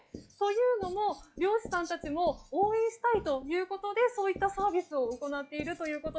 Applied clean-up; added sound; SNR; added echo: classical method log-MMSE.